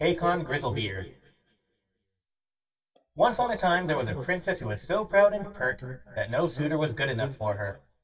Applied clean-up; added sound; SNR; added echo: neural mask model DeepFilterNet 3.